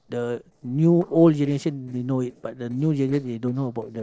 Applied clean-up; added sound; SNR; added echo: neural separator model SepFormer DNS4.